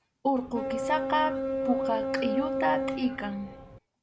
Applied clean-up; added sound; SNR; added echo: none; Boat, Water vehicle; 0 dB; none.